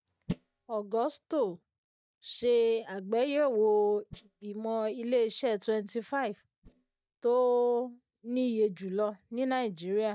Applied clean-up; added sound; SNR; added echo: neural mask model DeepFilterNet 3.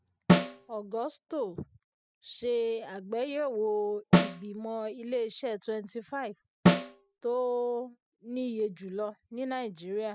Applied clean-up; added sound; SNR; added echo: classical method spectral subtraction.